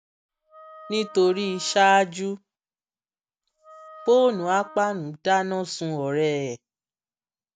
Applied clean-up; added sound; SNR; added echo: none; Wind instrument, woodwind instrument; 19 dB; none.